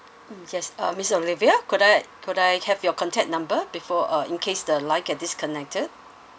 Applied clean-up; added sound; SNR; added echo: none; none; none; none.